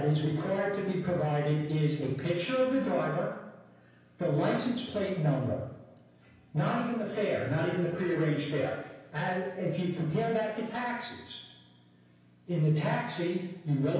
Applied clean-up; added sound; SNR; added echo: none; none; none; reverberation time 0.9 s.